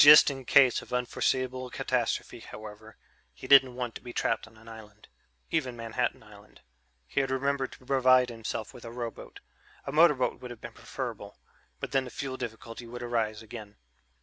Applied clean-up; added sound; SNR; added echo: none; none; none; none.